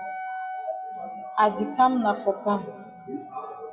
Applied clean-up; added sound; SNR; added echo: none; Wind instrument, woodwind instrument; 11 dB; reverberation time 0.8 s.